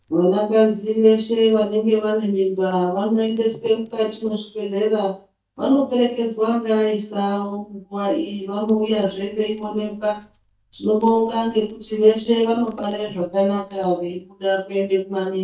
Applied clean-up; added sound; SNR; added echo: neural mask model DeepFilterNet 3.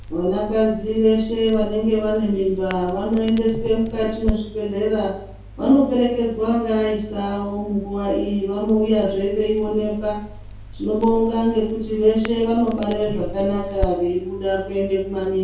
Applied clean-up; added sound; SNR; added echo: none; Crackle; 13 dB; reverberation time 0.6 s.